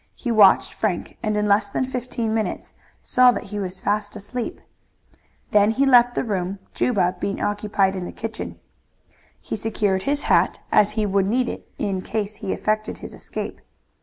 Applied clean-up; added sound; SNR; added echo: none; none; none; none.